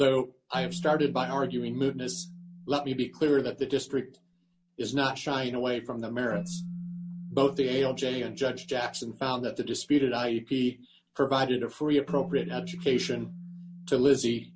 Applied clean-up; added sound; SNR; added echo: none; Keyboard (musical); 13 dB; none.